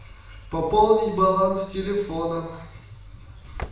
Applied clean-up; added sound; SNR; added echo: none; Slam / Engine; 19 dB; reverberation time 0.7 s.